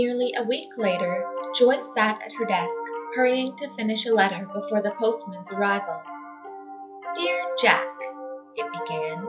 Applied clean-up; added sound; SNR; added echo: classical method log-MMSE.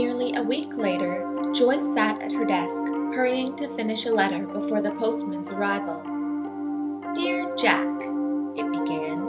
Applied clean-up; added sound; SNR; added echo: none; Piano; 0 dB; none.